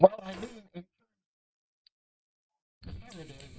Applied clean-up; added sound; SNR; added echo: neural mask model DeepFilterNet 3.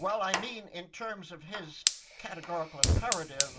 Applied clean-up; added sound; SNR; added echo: none; Fire; -4 dB; reverberation time 0.2 s.